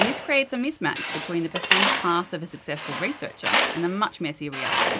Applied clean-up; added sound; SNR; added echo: none; Tools; -1 dB; none.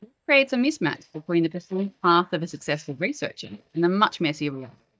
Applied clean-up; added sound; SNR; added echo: neural mask model DeepFilterNet 3.